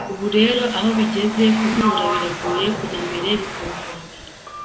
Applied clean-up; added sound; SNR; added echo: none; Domestic sounds, home sounds + Sliding door; 6 dB; none.